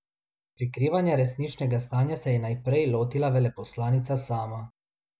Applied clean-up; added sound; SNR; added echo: none; none; none; none.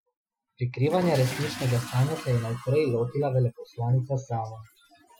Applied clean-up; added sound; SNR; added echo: classical method Wiener filter.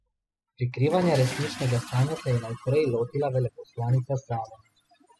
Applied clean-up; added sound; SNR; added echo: classical method spectral subtraction.